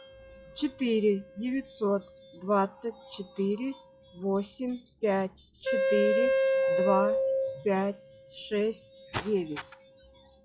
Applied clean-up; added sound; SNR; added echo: classical method log-MMSE.